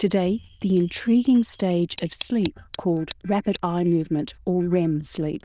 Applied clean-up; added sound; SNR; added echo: neural diffusion model UNIVERSE++.